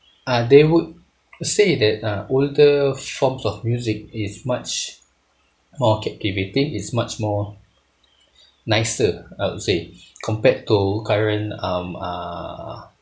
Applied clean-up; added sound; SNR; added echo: none; none; none; none.